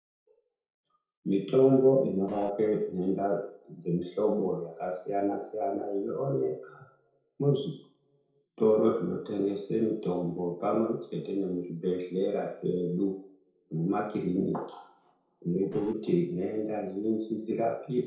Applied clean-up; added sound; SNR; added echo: neural separator model SepFormer DNS4.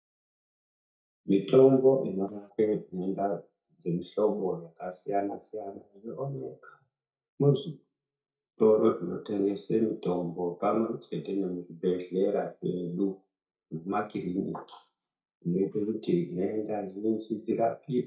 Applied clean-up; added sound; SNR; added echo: neural mask model DeepFilterNet 3.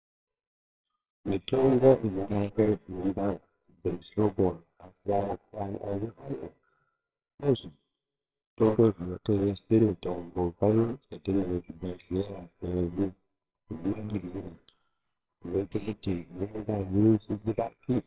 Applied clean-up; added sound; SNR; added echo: neural separator model SepFormer WHAMR!.